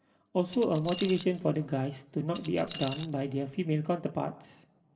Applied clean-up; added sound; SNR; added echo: none; Keys jangling; 15 dB; reverberation time 0.8 s.